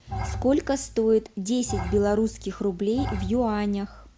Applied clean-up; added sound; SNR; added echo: none; Bowed string instrument; 9 dB; none.